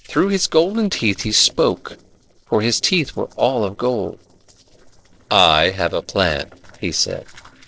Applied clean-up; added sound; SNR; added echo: neural separator model SepFormer DNS4.